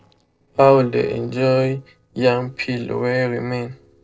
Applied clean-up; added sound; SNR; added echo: neural separator model SepFormer DNS4.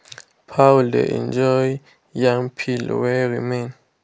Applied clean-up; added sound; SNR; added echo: none; none; none; none.